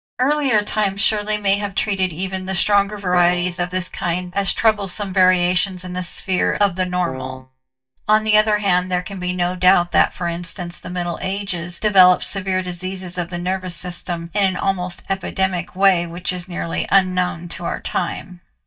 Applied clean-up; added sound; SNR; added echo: neural mask model DeepFilterNet 3.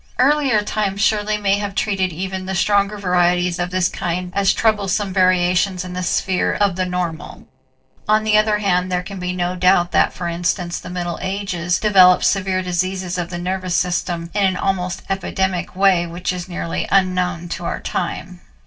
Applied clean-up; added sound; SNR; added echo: neural separator model SepFormer DNS4.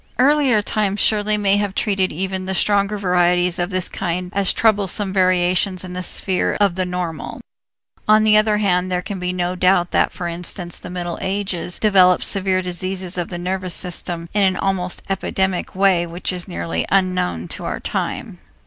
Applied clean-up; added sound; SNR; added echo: none; none; none; none.